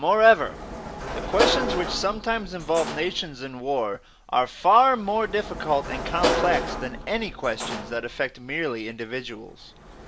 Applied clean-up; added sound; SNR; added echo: none; Sliding door / Slam; 6 dB; none.